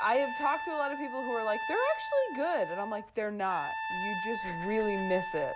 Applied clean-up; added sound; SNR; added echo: none; Trumpet; 5 dB; none.